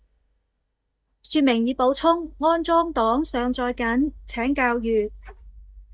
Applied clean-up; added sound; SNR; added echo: neural mask model DeepFilterNet 3.